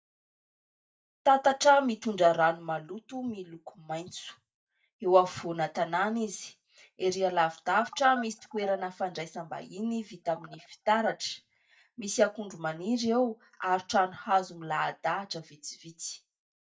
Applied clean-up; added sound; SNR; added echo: neural mask model DeepFilterNet 3.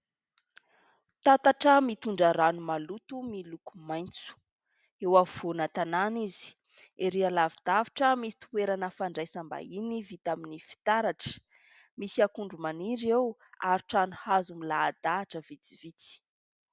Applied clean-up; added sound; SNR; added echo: none; none; none; none.